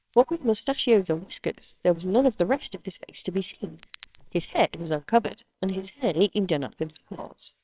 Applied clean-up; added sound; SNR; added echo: neural separator model SepFormer WHAMR!.